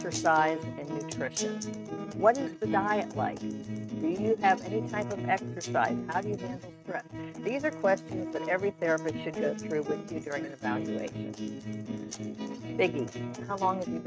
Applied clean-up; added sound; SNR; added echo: neural mask model RNNoise.